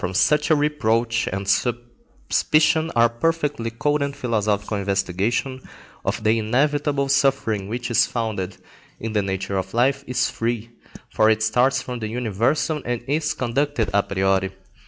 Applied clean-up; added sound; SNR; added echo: none; none; none; none.